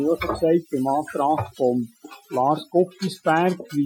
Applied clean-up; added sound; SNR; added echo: classical method Wiener filter.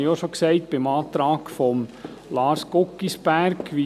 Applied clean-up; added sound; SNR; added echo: none; none; none; none.